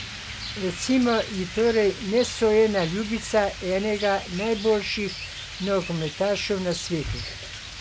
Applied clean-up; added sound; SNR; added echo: none; Rain; 11 dB; none.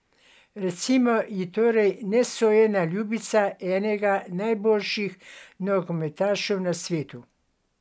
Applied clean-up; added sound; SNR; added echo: none; none; none; none.